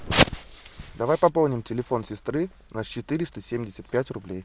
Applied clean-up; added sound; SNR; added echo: none; none; none; none.